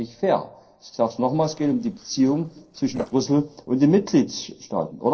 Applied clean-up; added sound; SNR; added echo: neural separator model SepFormer DNS4.